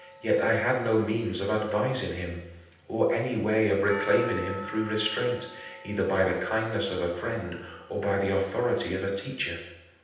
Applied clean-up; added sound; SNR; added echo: none; Percussion; 18 dB; reverberation time 0.9 s.